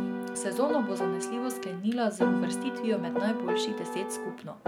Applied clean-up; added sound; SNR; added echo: none; Piano; -1 dB; none.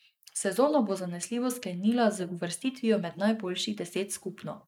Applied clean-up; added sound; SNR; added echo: neural mask model Resemble Enhance denoiser.